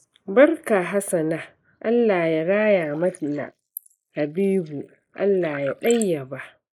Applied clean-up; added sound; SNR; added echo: neural mask model Resemble Enhance denoiser.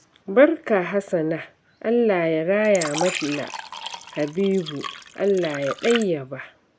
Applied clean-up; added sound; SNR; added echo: none; Fill (with liquid); 10 dB; none.